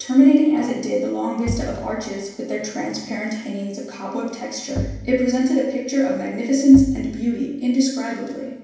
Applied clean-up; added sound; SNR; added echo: none; Bowed string instrument; 12 dB; reverberation time 0.9 s.